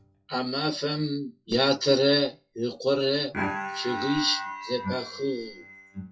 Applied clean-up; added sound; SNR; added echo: classical method WPE with log-MMSE.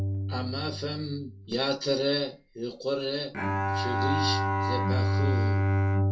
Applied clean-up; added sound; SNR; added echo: none; Bowed string instrument; -4 dB; reverberation time 0.2 s.